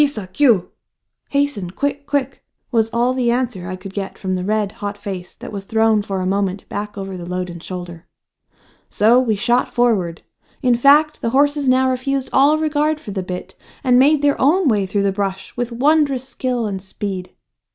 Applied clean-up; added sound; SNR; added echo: none; none; none; none.